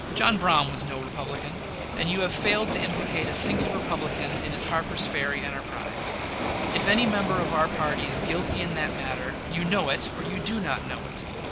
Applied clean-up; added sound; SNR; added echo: none; Waves, surf; 3 dB; none.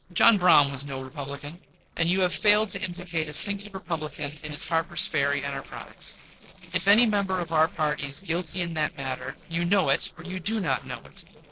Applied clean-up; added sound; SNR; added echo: neural separator model SepFormer DNS4.